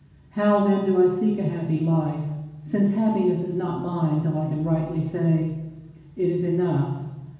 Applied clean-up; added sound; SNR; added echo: none; none; none; reverberation time 1.1 s.